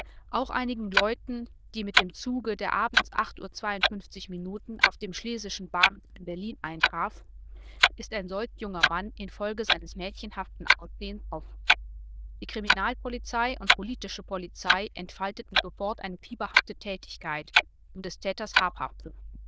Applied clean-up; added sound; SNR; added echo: neural diffusion model UNIVERSE++.